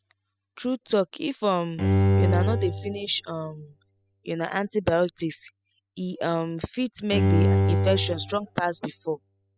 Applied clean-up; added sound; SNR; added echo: classical method spectral subtraction.